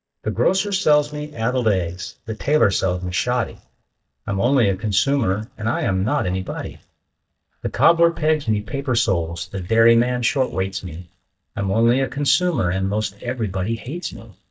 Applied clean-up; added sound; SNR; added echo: neural mask model DeepFilterNet 3.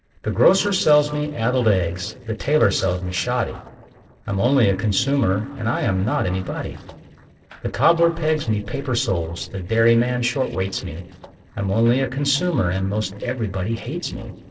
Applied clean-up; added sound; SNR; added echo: neural separator model SepFormer DNS4.